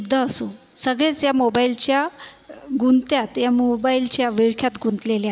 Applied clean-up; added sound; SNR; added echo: none; none; none; none.